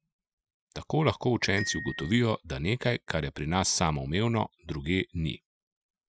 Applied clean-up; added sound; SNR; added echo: classical method Wiener filter.